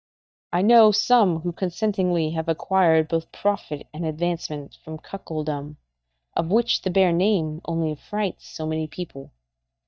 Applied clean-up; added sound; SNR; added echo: neural mask model DeepFilterNet 3.